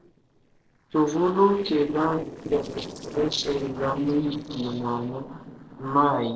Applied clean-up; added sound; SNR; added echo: neural separator model SepFormer DNS4.